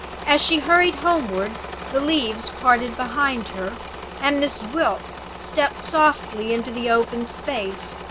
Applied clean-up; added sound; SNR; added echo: none; Engine / Mechanisms; 11 dB; none.